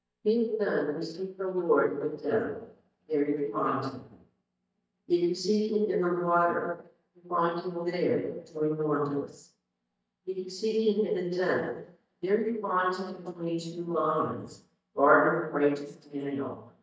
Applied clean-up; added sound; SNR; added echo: neural mask model DeepFilterNet 3.